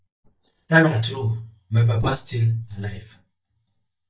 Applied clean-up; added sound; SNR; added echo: neural mask model DeepFilterNet 3.